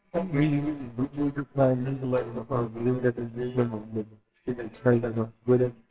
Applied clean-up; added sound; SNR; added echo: neural separator model SepFormer WHAMR!.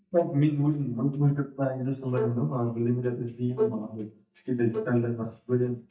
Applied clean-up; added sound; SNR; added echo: neural mask model DeepFilterNet 3.